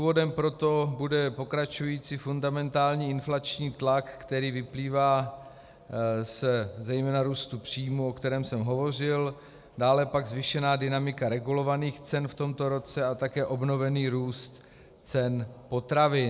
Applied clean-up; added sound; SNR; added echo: none; none; none; none.